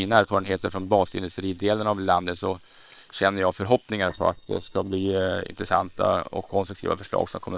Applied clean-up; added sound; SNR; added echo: neural separator model SepFormer WHAM!.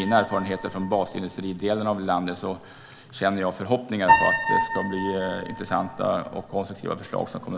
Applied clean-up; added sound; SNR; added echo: none; Piano; 3 dB; none.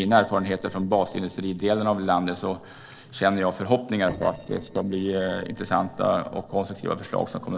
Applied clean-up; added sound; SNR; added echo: neural separator model SepFormer DNS4.